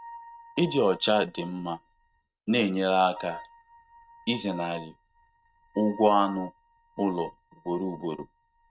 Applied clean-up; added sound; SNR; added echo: neural mask model RNNoise.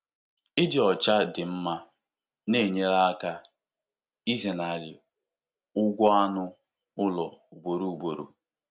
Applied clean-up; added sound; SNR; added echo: none; none; none; none.